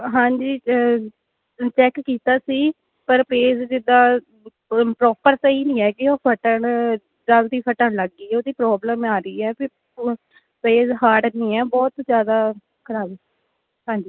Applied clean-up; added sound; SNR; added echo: none; none; none; none.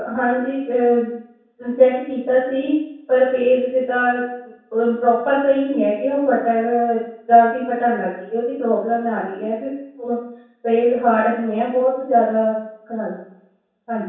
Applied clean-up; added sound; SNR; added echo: none; none; none; reverberation time 0.7 s.